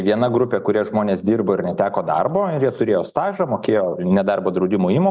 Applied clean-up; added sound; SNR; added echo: none; none; none; none.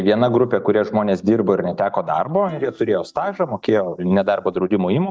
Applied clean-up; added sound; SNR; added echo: neural mask model DeepFilterNet 3.